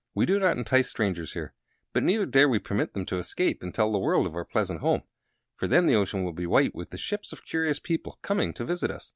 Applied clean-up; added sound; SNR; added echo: none; none; none; none.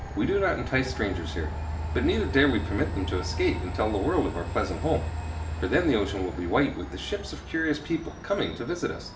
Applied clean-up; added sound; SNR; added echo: none; Train; 6 dB; reverberation time 0.5 s.